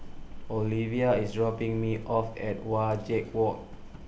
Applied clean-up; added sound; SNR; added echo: none; Livestock, farm animals, working animals; 12 dB; none.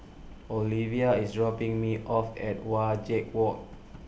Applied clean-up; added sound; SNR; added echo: none; none; none; none.